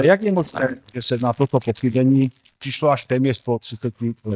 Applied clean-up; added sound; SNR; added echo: neural mask model DeepFilterNet 3.